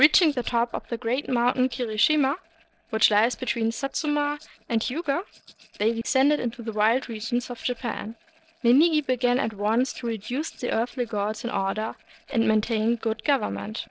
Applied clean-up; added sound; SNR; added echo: neural separator model SepFormer DNS4.